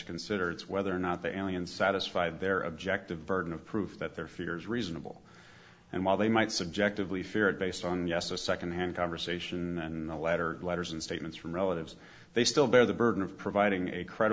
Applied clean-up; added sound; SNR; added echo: none; none; none; none.